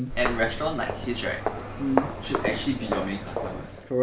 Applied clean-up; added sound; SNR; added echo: none; Walk, footsteps; 2 dB; none.